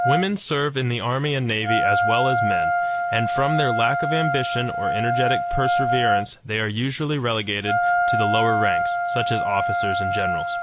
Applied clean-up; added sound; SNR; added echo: none; Wind instrument, woodwind instrument; -2 dB; none.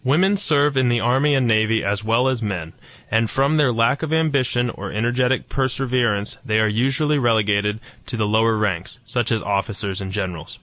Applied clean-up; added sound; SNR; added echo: none; none; none; none.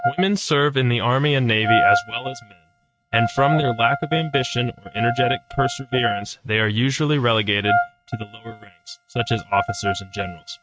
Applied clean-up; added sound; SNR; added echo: neural mask model RNNoise.